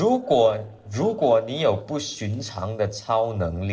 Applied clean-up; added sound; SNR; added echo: neural separator model SepFormer DNS4.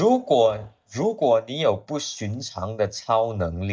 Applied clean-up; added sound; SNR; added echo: neural mask model DeepFilterNet 3.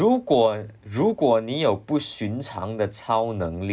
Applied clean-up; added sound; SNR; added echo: none; none; none; none.